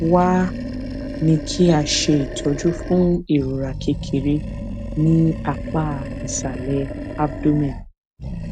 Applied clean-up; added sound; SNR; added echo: none; Animal; 8 dB; none.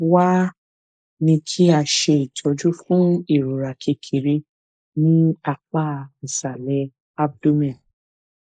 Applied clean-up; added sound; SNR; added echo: neural mask model Resemble Enhance denoiser.